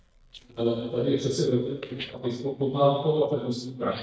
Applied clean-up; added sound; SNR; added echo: neural mask model DeepFilterNet 3.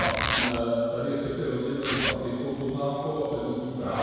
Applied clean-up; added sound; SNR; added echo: none; Zipper (clothing); 3 dB; reverberation time 1.9 s.